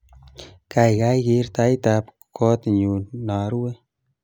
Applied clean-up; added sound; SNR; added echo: none; none; none; none.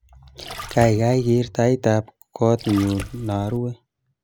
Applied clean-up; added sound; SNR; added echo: none; Splash, splatter; 14 dB; none.